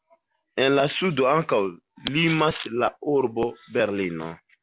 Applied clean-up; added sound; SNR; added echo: none; none; none; none.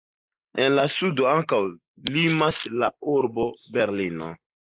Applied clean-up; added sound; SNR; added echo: neural mask model Resemble Enhance denoiser.